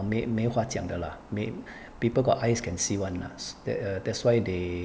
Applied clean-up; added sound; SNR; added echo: none; none; none; none.